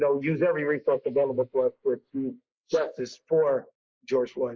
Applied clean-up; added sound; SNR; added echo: neural mask model Resemble Enhance denoiser.